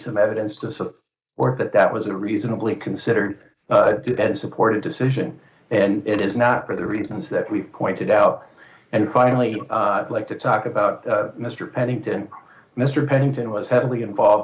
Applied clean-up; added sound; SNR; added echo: neural mask model Resemble Enhance denoiser.